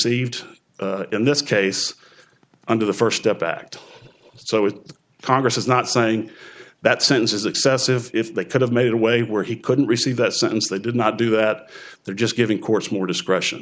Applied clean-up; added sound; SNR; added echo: none; none; none; none.